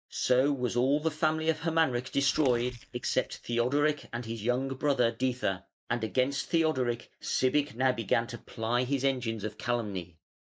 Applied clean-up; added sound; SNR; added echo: neural mask model DeepFilterNet 3.